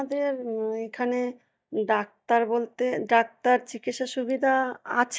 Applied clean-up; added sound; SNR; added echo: neural mask model DeepFilterNet 3.